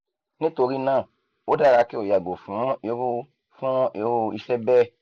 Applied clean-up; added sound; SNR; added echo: none; none; none; none.